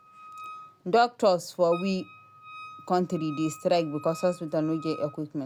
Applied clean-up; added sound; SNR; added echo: none; Wind instrument, woodwind instrument; 18 dB; none.